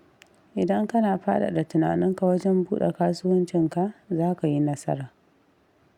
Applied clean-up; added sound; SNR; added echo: none; none; none; none.